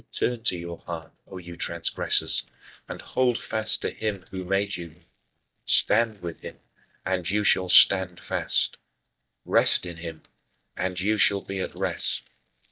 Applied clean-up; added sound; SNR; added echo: neural mask model DeepFilterNet 3.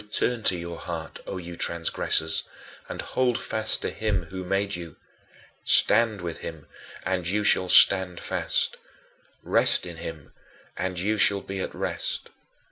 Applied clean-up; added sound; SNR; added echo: none; none; none; none.